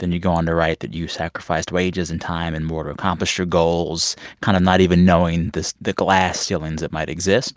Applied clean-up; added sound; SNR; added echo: none; none; none; none.